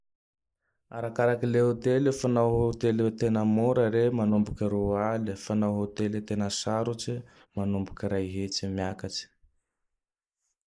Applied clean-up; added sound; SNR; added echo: neural mask model Resemble Enhance denoiser.